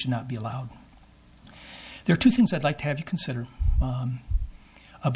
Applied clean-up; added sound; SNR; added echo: none; none; none; none.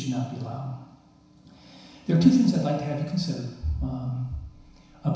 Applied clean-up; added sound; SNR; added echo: none; none; none; reverberation time 1.0 s.